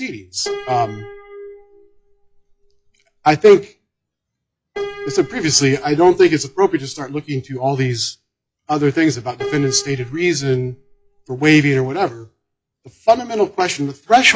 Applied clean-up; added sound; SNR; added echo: classical method log-MMSE.